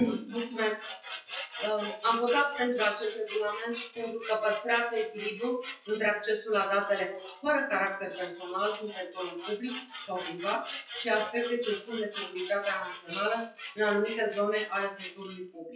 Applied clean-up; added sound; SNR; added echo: classical method WPE with log-MMSE.